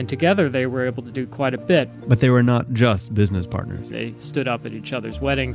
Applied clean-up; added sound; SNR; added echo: none; none; none; none.